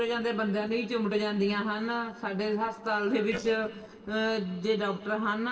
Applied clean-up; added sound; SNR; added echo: neural separator model SepFormer DNS4.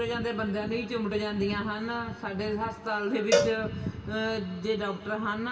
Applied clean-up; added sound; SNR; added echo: none; Cowbell; 1 dB; reverberation time 2.0 s.